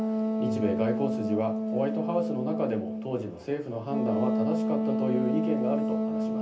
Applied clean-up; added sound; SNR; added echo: none; Wind instrument, woodwind instrument; -3 dB; reverberation time 0.3 s.